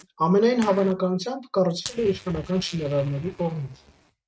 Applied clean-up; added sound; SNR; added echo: neural mask model RNNoise.